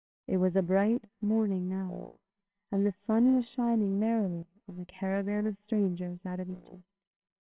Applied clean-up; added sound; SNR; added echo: neural separator model SepFormer WHAMR!.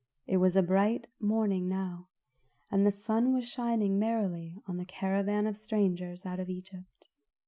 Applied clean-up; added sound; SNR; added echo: none; none; none; none.